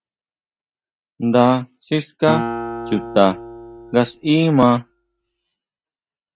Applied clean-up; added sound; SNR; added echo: neural mask model RNNoise.